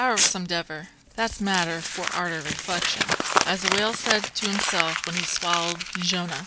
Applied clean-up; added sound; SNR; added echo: none; Crumpling, crinkling; 0 dB; none.